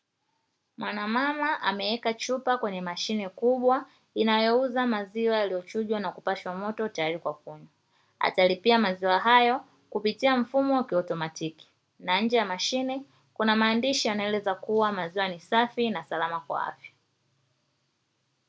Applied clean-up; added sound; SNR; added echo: none; none; none; none.